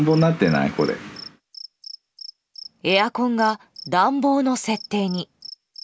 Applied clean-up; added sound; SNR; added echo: none; Cricket; 20 dB; none.